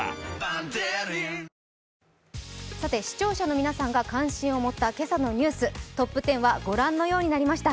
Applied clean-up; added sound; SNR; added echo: none; none; none; none.